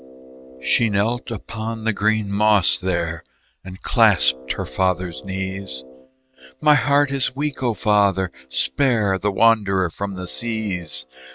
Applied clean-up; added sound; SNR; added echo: neural mask model RNNoise.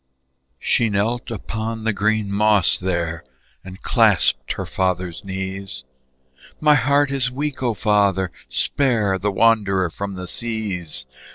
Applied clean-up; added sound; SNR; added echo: neural separator model SepFormer DNS4.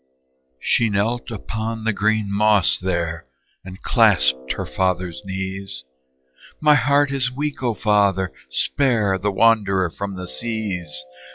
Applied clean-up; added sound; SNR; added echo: classical method log-MMSE.